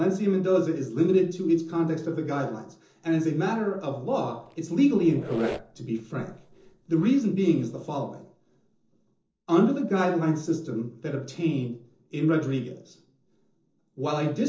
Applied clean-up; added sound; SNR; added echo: neural separator model SepFormer DNS4.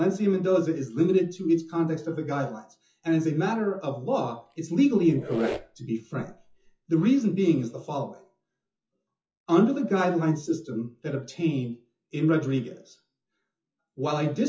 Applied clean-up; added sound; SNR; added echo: classical method WPE with log-MMSE.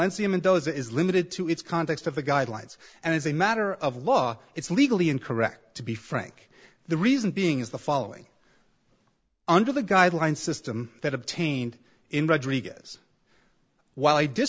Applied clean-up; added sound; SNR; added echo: none; none; none; none.